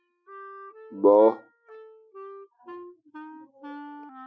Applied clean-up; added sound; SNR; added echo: classical method spectral subtraction.